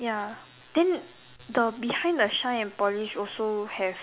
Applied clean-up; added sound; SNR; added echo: none; none; none; none.